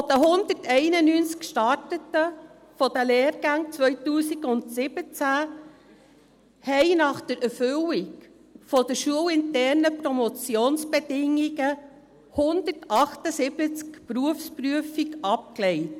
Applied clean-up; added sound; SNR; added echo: none; none; none; none.